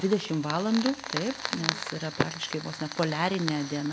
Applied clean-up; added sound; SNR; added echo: none; Fire; 6 dB; none.